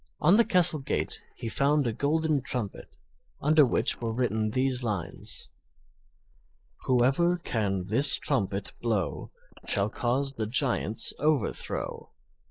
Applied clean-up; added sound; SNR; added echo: neural mask model Resemble Enhance denoiser.